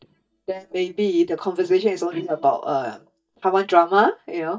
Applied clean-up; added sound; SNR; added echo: neural mask model DeepFilterNet 3.